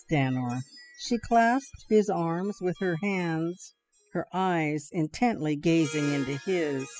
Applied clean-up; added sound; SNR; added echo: classical method spectral subtraction.